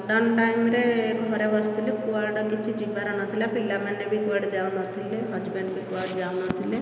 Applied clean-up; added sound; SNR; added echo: none; none; none; none.